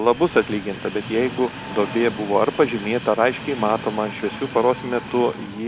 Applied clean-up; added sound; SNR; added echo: none; Train; 12 dB; none.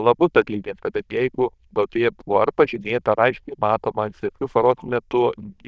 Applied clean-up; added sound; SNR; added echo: neural diffusion model UNIVERSE++.